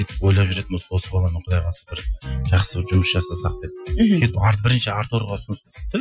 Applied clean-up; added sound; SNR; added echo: classical method Wiener filter.